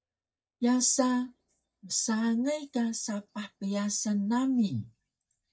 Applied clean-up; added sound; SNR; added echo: neural mask model DeepFilterNet 3.